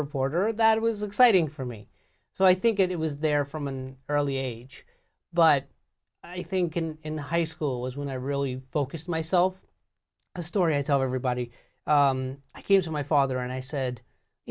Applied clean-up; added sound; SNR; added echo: none; none; none; none.